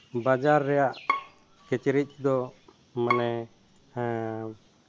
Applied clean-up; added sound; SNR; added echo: none; Bowed string instrument; 8 dB; none.